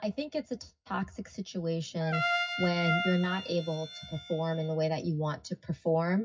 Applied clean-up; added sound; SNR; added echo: classical method WPE with log-MMSE.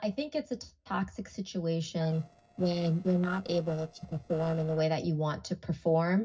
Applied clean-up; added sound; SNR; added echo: neural separator model SepFormer DNS4.